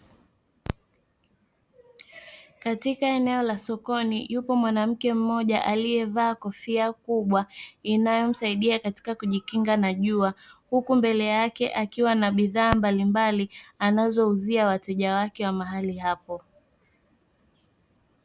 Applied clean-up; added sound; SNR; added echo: none; none; none; none.